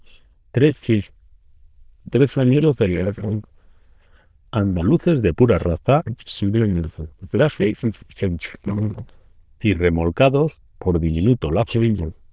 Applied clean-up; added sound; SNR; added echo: neural diffusion model UNIVERSE++.